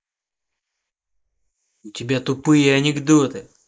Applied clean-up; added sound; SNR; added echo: neural mask model Resemble Enhance denoiser.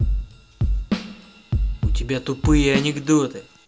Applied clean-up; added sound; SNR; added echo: none; Drum kit; 0 dB; none.